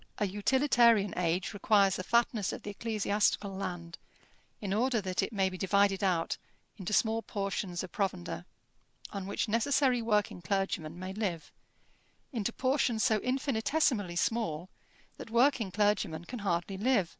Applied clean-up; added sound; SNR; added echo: none; none; none; none.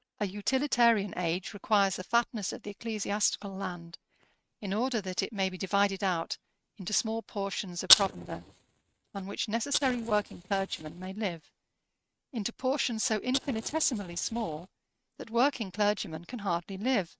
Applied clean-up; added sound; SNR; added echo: neural mask model RNNoise.